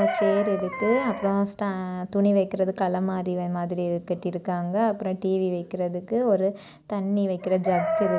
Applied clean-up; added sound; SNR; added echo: none; Chicken, rooster; 8 dB; none.